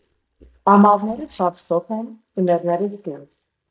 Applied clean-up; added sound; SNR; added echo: neural mask model DeepFilterNet 3.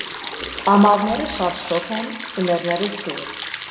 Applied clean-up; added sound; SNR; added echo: none; Liquid; 5 dB; reverberation time 1.3 s.